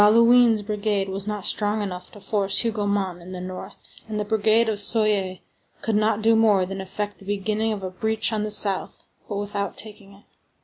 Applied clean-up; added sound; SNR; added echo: none; none; none; none.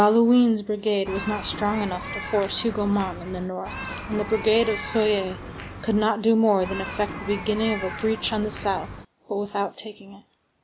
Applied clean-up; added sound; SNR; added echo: none; Human group actions; 10 dB; none.